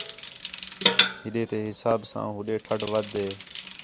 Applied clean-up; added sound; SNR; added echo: none; Bicycle; -1 dB; none.